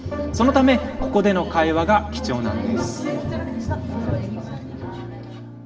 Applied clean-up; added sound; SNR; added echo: none; Tap; 12 dB; reverberation time 1.4 s.